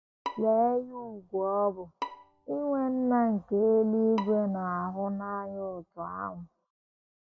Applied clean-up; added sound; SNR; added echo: none; Bowed string instrument; 16 dB; none.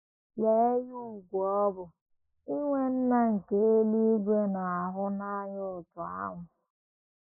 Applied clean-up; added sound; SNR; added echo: neural mask model Resemble Enhance denoiser.